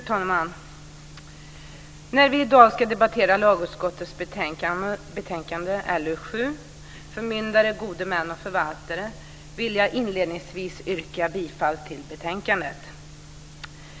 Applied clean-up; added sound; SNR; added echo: none; none; none; none.